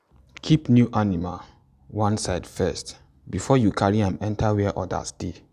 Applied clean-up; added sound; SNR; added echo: none; none; none; none.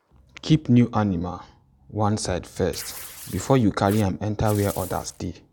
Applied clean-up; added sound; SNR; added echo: none; Tearing; 17 dB; none.